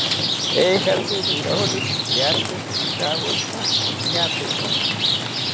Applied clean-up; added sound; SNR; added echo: none; Rain; -4 dB; none.